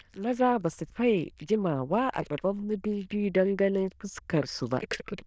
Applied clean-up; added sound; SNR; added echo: neural diffusion model UNIVERSE++.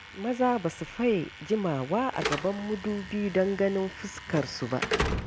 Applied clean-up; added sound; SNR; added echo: none; Slam / Alarm; 7 dB; none.